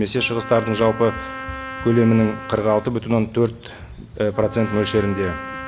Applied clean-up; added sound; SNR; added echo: none; Trumpet; 13 dB; none.